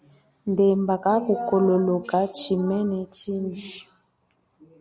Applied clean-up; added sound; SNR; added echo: none; none; none; none.